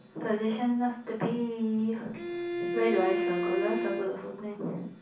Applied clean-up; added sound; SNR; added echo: none; Bowed string instrument; 1 dB; reverberation time 0.6 s.